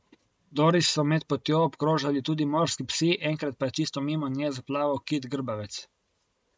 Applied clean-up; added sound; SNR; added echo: none; none; none; none.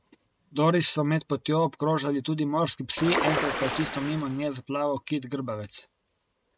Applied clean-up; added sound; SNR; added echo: none; Ocean; 2 dB; none.